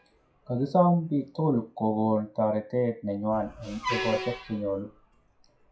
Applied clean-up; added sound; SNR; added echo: classical method WPE with log-MMSE.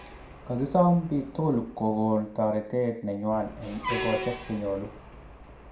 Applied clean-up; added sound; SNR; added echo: none; Truck; 12 dB; reverberation time 0.5 s.